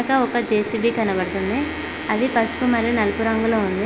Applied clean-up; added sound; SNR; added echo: none; Domestic sounds, home sounds; 12 dB; none.